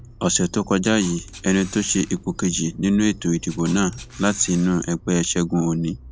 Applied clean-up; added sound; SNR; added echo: none; Motor vehicle (road) + Camera; 19 dB; none.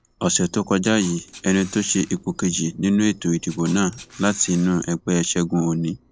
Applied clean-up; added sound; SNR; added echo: neural separator model SepFormer DNS4.